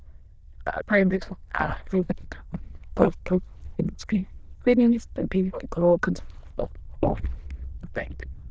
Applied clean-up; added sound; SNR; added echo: neural diffusion model UNIVERSE++.